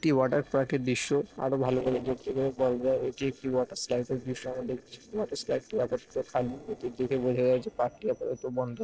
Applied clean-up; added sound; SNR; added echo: neural separator model SepFormer DNS4.